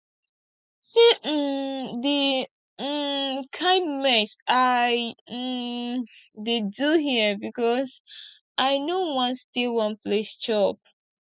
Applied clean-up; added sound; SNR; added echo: none; none; none; none.